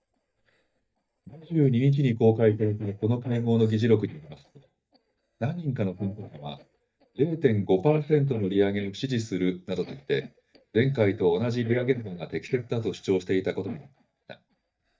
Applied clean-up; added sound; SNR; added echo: neural mask model DeepFilterNet 3.